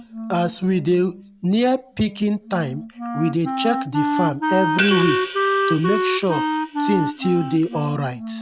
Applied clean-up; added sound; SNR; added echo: none; Wind instrument, woodwind instrument + Crash cymbal / Hi-hat; 2 dB; none.